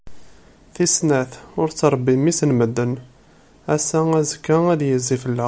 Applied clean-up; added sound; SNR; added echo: none; none; none; none.